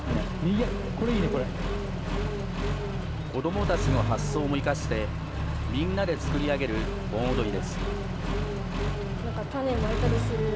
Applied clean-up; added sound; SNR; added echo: none; Accelerating, revving, vroom; -2 dB; none.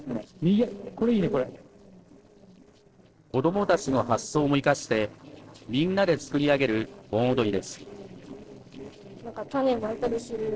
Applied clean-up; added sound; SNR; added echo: neural separator model SepFormer DNS4.